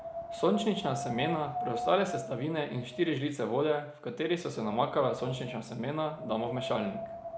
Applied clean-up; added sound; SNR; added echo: none; Wind; 9 dB; none.